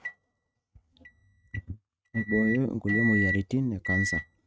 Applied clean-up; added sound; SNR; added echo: neural mask model RNNoise.